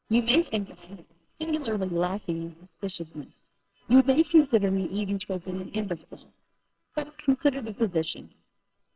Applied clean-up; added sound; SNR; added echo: neural separator model SepFormer WHAMR!.